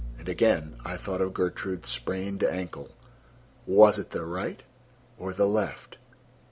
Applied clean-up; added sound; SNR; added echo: none; Bowed string instrument; 19 dB; none.